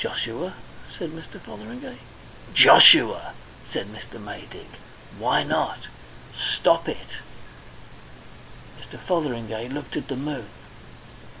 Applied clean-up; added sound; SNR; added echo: none; none; none; none.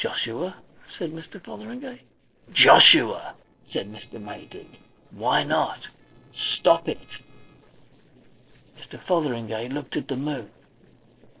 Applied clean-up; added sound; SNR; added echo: neural separator model SepFormer DNS4.